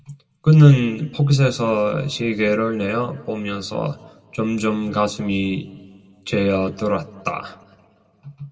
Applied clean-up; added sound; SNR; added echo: none; none; none; reverberation time 1.7 s.